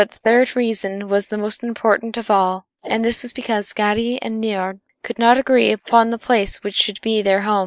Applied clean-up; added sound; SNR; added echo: neural mask model Resemble Enhance denoiser.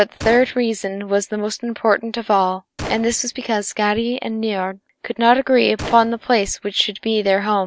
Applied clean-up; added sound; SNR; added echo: none; Gunshot, gunfire; 17 dB; none.